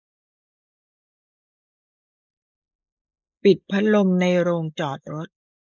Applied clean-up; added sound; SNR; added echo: neural mask model Resemble Enhance denoiser.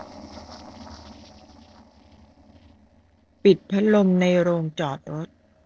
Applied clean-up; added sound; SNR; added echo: neural separator model SepFormer DNS4.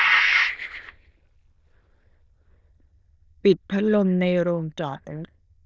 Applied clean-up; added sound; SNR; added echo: neural diffusion model UNIVERSE++.